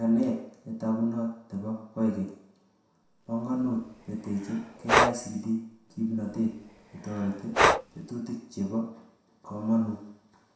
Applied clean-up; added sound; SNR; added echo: none; Breathing; -2 dB; reverberation time 0.7 s.